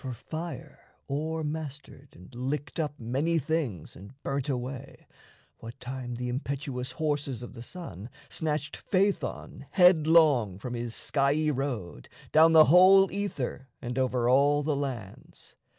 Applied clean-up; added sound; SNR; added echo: none; none; none; none.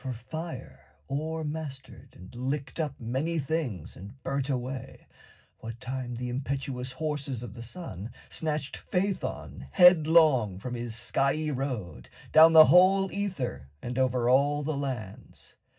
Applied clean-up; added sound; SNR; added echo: none; none; none; reverberation time 0.4 s.